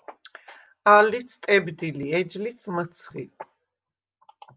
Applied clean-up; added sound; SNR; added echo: none; none; none; none.